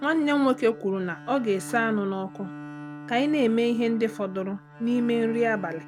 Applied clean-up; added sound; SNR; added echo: none; Bowed string instrument; 15 dB; none.